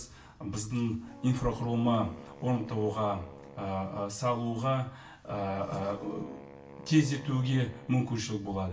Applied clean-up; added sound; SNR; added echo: none; Wind instrument, woodwind instrument; 18 dB; reverberation time 0.2 s.